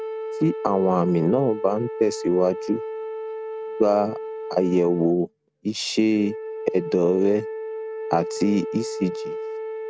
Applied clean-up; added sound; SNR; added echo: none; Wind instrument, woodwind instrument; 8 dB; none.